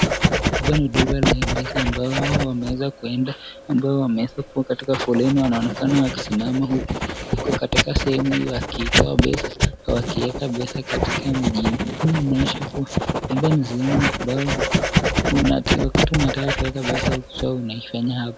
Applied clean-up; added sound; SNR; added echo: none; Writing; 0 dB; none.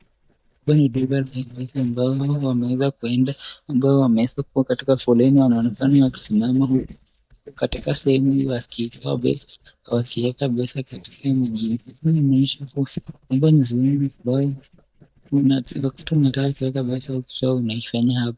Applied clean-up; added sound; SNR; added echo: neural mask model DeepFilterNet 3.